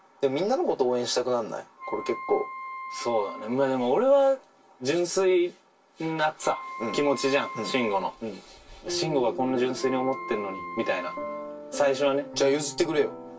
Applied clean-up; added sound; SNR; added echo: none; Wind instrument, woodwind instrument; 13 dB; reverberation time 0.1 s.